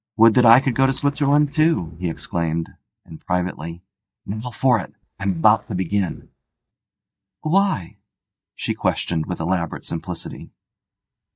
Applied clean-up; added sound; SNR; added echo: neural mask model DeepFilterNet 3.